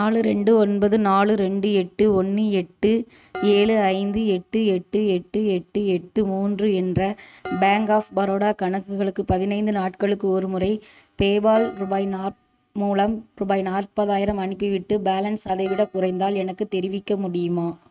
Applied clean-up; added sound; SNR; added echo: neural mask model RNNoise.